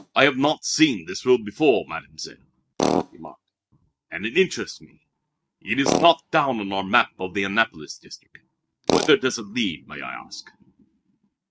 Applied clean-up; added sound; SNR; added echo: neural mask model RNNoise.